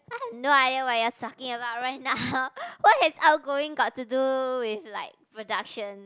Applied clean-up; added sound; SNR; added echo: none; none; none; none.